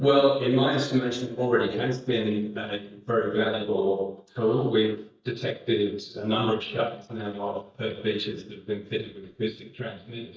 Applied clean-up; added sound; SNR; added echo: neural mask model DeepFilterNet 3.